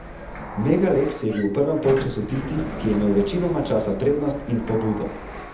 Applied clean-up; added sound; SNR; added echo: none; Sliding door; 11 dB; reverberation time 0.7 s.